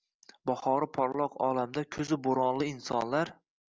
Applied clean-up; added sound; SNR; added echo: none; none; none; none.